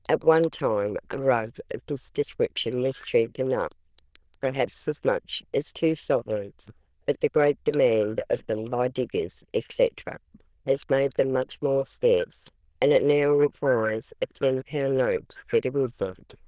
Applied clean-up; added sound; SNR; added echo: neural diffusion model UNIVERSE++.